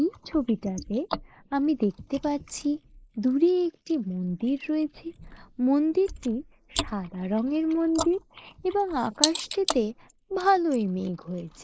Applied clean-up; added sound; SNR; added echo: neural mask model Resemble Enhance denoiser.